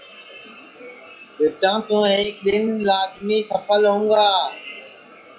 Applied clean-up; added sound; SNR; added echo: classical method log-MMSE.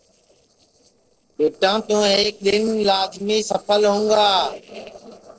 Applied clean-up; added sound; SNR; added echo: neural separator model SepFormer DNS4.